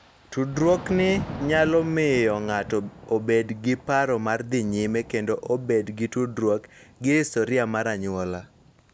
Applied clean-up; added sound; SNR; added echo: none; Thunder / Rain; 16 dB; none.